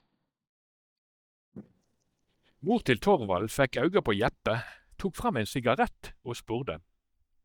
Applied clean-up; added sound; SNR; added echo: neural mask model DeepFilterNet 3.